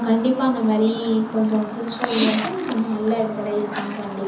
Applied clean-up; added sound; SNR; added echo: none; Chirp, tweet; 7 dB; reverberation time 0.7 s.